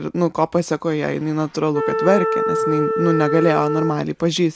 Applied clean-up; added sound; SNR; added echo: none; Wind instrument, woodwind instrument; 3 dB; none.